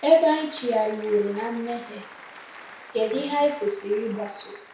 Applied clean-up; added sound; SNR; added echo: none; Applause; 19 dB; reverberation time 0.6 s.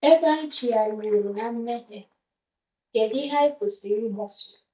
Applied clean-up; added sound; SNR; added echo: neural mask model DeepFilterNet 3.